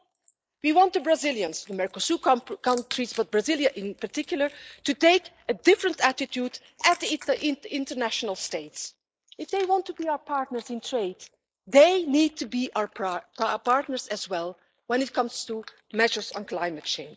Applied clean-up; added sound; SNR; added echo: neural mask model Resemble Enhance denoiser.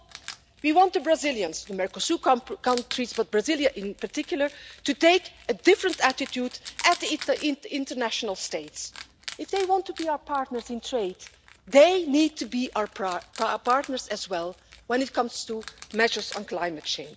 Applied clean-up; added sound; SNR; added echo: none; Wild animals; 19 dB; none.